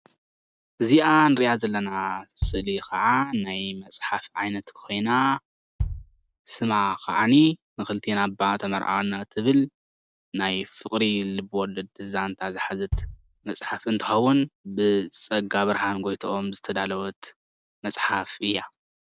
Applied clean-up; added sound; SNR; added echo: none; Bass drum; 11 dB; none.